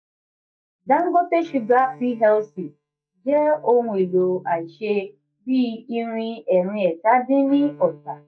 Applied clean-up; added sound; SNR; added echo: neural mask model DeepFilterNet 3.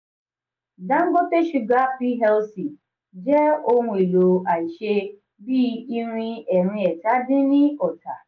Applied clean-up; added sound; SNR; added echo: none; none; none; none.